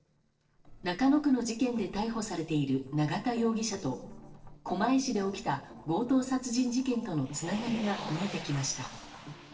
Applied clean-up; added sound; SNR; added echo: neural separator model SepFormer DNS4.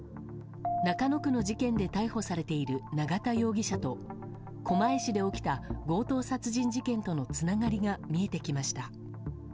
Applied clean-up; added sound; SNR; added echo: none; none; none; none.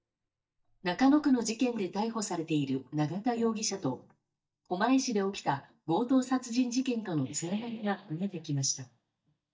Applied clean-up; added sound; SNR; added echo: neural mask model DeepFilterNet 3.